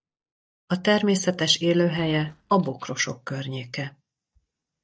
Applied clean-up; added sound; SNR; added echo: neural mask model DeepFilterNet 3.